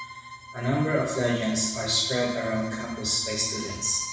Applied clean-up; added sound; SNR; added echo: none; Bowed string instrument; 15 dB; reverberation time 1.0 s.